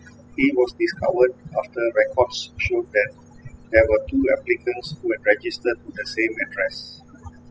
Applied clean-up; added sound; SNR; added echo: classical method spectral subtraction.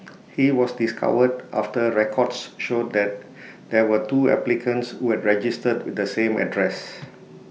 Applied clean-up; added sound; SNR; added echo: none; none; none; none.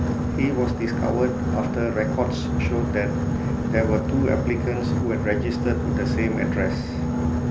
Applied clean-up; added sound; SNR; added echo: none; Boat, Water vehicle; -3 dB; none.